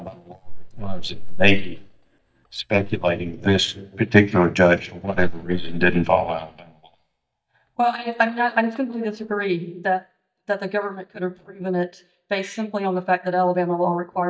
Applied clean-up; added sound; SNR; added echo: neural mask model DeepFilterNet 3.